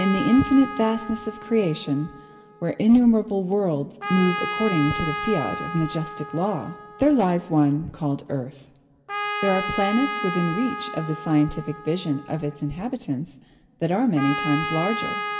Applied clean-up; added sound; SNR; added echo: none; Trumpet; 9 dB; reverberation time 2.9 s.